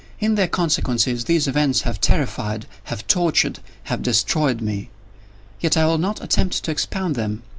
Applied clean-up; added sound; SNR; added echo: none; none; none; none.